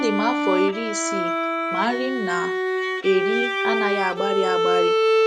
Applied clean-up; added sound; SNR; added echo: none; Bowed string instrument; -3 dB; none.